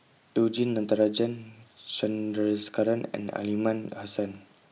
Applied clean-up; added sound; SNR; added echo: none; none; none; none.